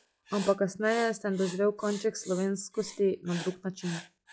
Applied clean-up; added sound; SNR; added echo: classical method log-MMSE.